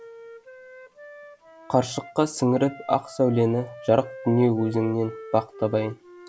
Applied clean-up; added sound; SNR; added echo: none; Wind instrument, woodwind instrument; 18 dB; none.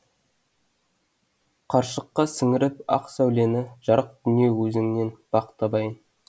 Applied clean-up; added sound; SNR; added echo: none; none; none; none.